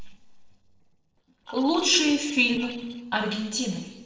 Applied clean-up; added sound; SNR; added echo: neural separator model SepFormer DNS4.